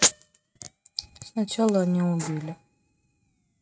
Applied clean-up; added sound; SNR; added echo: neural mask model RNNoise.